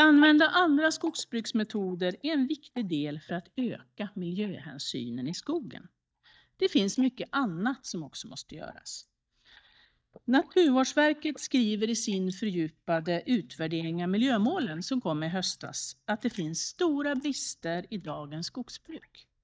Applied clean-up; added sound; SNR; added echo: neural mask model DeepFilterNet 3.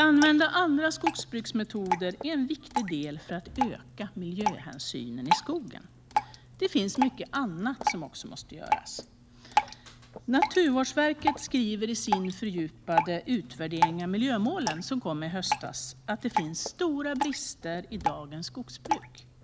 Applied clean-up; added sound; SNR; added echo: none; Drip; 4 dB; none.